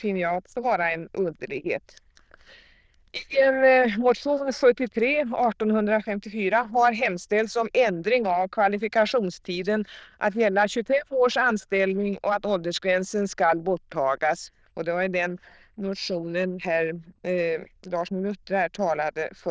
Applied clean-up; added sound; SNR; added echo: neural diffusion model UNIVERSE++.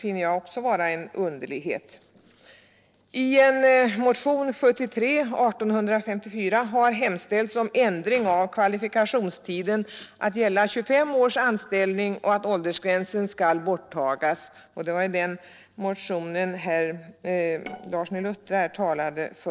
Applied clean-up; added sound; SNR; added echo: neural separator model SepFormer DNS4.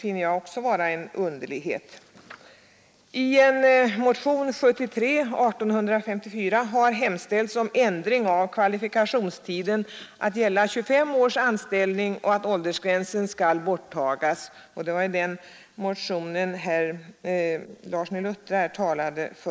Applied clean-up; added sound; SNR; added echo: neural mask model Resemble Enhance denoiser.